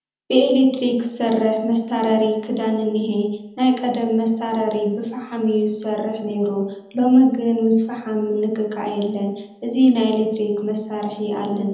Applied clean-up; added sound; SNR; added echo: none; none; none; reverberation time 0.8 s.